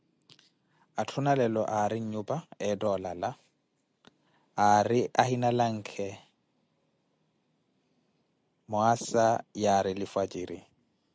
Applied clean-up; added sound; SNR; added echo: none; none; none; none.